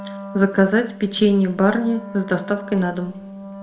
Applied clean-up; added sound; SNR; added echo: none; Wind instrument, woodwind instrument; 14 dB; reverberation time 0.6 s.